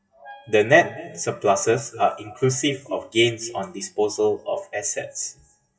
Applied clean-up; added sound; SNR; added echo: classical method WPE with log-MMSE.